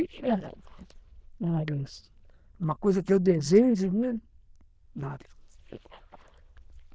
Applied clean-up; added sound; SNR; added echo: neural diffusion model UNIVERSE++.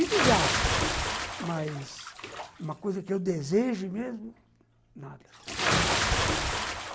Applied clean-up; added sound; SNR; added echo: none; Bathtub (filling or washing) / Splash, splatter; -2 dB; none.